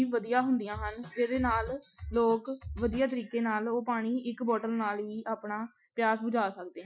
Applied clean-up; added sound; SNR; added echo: classical method Wiener filter.